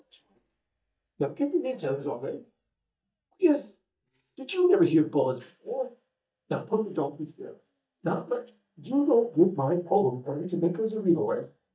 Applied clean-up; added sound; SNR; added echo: neural mask model DeepFilterNet 3.